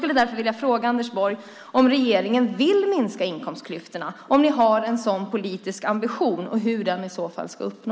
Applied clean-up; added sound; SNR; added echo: none; none; none; none.